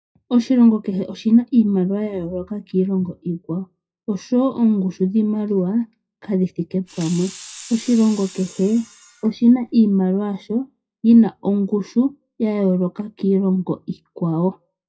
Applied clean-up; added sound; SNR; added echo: classical method WPE with log-MMSE.